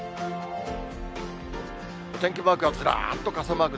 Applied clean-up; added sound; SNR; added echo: none; none; none; none.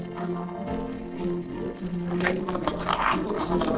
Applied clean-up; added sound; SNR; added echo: neural separator model SepFormer DNS4.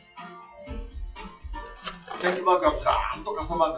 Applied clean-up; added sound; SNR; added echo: classical method WPE with log-MMSE.